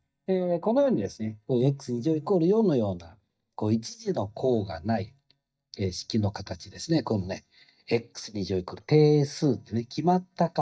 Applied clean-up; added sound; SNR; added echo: neural mask model DeepFilterNet 3.